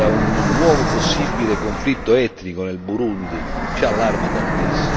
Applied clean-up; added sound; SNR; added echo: none; Fixed-wing aircraft, airplane; 0 dB; none.